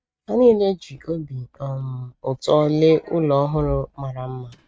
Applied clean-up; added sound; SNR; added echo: neural mask model RNNoise.